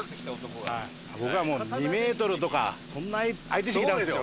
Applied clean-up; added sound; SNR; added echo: none; Shatter; 18 dB; none.